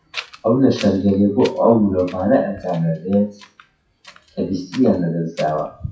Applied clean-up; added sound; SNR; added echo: classical method WPE with log-MMSE.